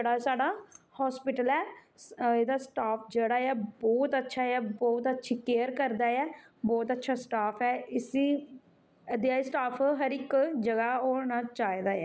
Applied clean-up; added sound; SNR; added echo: none; none; none; none.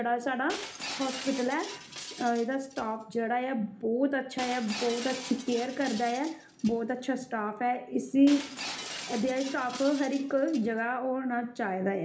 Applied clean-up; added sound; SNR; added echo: none; Shatter; 13 dB; reverberation time 0.4 s.